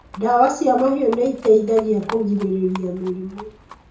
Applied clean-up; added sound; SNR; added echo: none; Livestock, farm animals, working animals; 19 dB; reverberation time 0.6 s.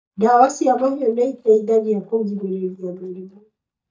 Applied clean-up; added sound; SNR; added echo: neural mask model DeepFilterNet 3.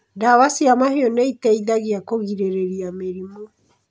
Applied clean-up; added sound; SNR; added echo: none; none; none; none.